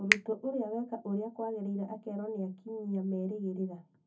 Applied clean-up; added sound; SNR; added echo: none; Finger snapping; 1 dB; reverberation time 0.3 s.